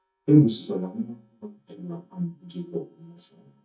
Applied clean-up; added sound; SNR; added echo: neural mask model DeepFilterNet 3.